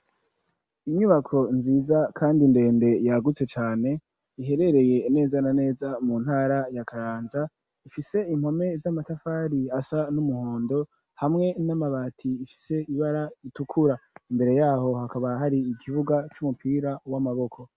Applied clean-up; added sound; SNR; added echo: none; none; none; none.